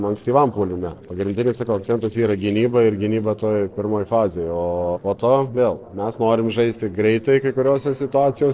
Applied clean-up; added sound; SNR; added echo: neural separator model SepFormer DNS4.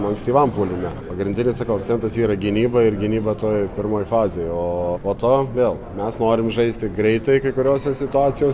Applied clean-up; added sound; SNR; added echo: none; none; none; none.